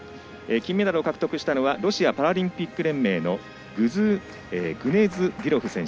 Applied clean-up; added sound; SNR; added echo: none; none; none; none.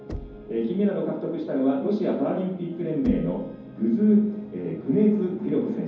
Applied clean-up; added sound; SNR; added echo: none; Knock; 19 dB; reverberation time 0.9 s.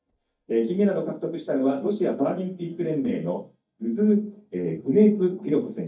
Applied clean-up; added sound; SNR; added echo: neural mask model DeepFilterNet 3.